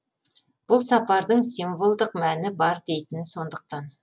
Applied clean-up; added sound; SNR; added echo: none; none; none; none.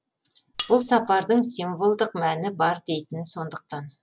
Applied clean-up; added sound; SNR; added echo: none; Cutlery, silverware; 3 dB; none.